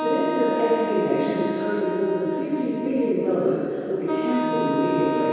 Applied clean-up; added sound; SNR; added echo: none; Wind instrument, woodwind instrument; 5 dB; reverberation time 2.2 s.